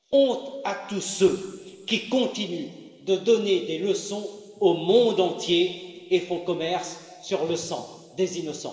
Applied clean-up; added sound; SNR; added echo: none; none; none; reverberation time 1.9 s.